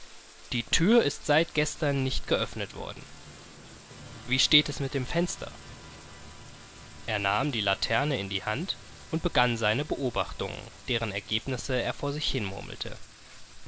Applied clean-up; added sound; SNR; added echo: none; Bathtub (filling or washing) + Musical instrument; 18 dB; none.